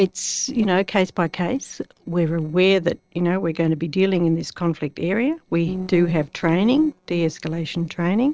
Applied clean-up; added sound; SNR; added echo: neural separator model SepFormer DNS4.